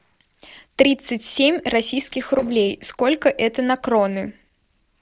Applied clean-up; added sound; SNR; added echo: neural separator model SepFormer DNS4.